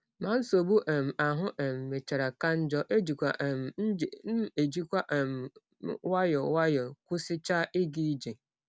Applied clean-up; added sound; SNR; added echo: none; none; none; none.